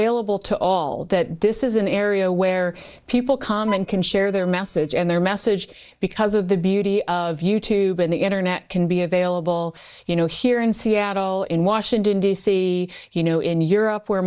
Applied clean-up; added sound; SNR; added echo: neural mask model DeepFilterNet 3.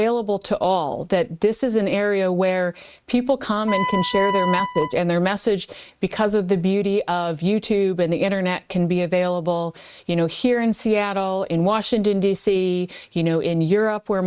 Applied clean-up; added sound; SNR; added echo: neural mask model RNNoise.